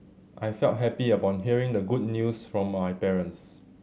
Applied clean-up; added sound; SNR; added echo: none; none; none; none.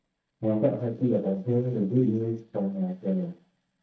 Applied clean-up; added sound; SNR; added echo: neural mask model DeepFilterNet 3.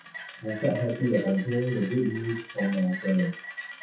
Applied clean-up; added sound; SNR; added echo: classical method WPE with log-MMSE.